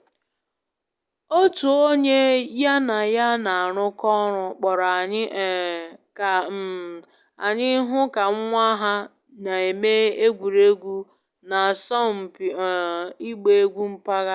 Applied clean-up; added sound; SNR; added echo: none; none; none; none.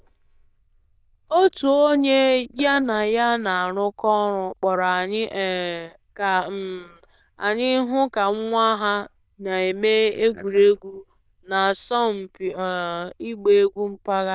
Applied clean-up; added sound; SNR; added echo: neural diffusion model UNIVERSE++.